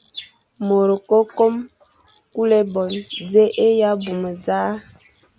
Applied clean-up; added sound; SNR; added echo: none; none; none; none.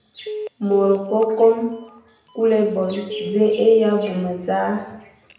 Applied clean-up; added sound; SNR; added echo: none; Telephone; 12 dB; reverberation time 0.7 s.